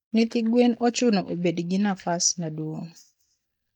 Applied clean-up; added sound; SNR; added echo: neural mask model DeepFilterNet 3.